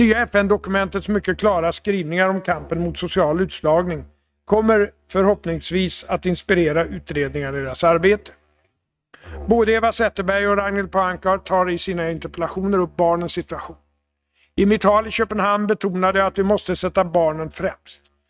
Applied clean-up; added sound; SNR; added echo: neural mask model RNNoise.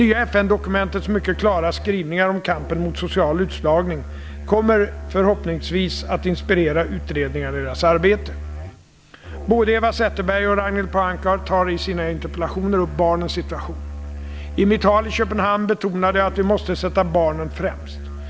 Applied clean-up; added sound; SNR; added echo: none; Musical instrument; 10 dB; none.